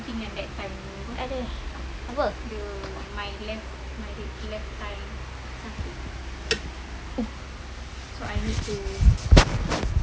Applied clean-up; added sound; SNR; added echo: none; none; none; none.